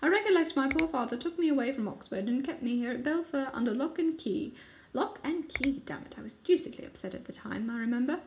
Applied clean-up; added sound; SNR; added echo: none; Finger snapping; 10 dB; reverberation time 0.4 s.